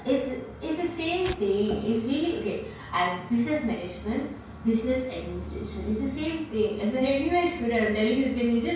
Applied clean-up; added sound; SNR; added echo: none; Tearing; 18 dB; reverberation time 0.5 s.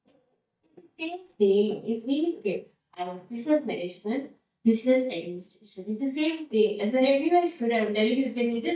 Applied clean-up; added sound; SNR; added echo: neural mask model DeepFilterNet 3.